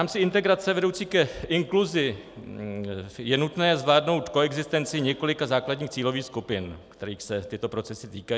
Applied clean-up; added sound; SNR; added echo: none; none; none; none.